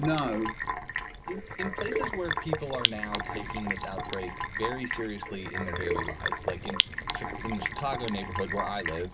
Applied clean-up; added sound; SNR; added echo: none; Sink (filling or washing); -2 dB; none.